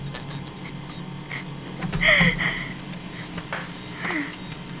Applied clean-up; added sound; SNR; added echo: none; Printer; 3 dB; none.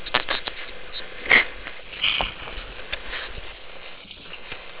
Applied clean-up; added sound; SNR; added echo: neural separator model SepFormer WHAM!.